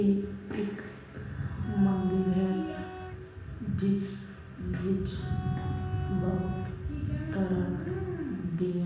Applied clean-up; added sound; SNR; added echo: none; Bowed string instrument; 14 dB; reverberation time 1.1 s.